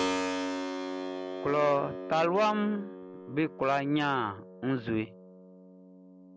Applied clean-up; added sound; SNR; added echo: none; Keyboard (musical); 6 dB; none.